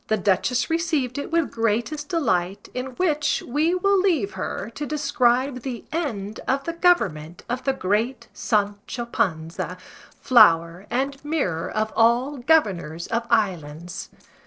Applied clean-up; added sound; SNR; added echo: neural separator model SepFormer DNS4.